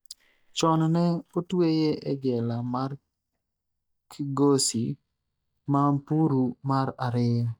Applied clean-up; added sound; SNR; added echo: neural mask model DeepFilterNet 3.